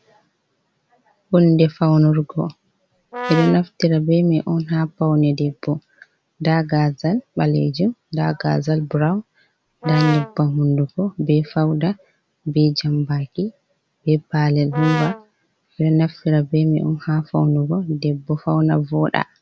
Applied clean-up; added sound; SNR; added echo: none; Brass instrument; 9 dB; none.